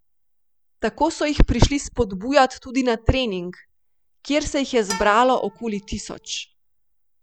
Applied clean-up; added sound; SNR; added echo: none; Bowed string instrument; 14 dB; none.